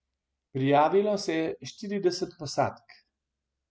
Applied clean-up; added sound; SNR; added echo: none; none; none; none.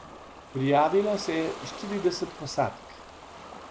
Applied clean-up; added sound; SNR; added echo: none; Ocean; 14 dB; none.